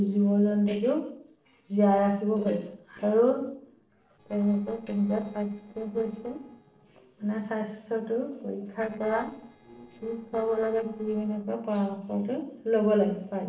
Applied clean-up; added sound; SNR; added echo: neural separator model SepFormer DNS4.